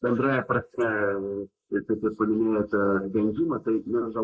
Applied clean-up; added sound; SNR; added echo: neural mask model Resemble Enhance denoiser.